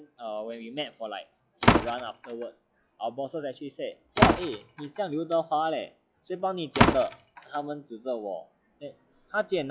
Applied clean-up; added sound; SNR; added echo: classical method log-MMSE.